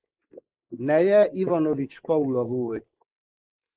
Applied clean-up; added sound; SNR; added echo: neural mask model Resemble Enhance denoiser.